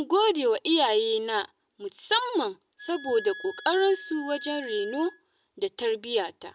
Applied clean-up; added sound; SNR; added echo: none; Wind instrument, woodwind instrument; 16 dB; none.